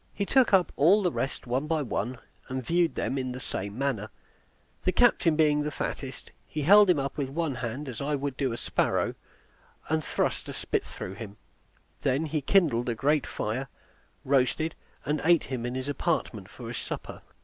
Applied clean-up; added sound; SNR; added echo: none; none; none; none.